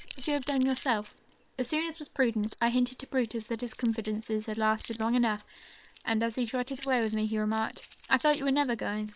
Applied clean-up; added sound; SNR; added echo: neural separator model SepFormer WHAM!.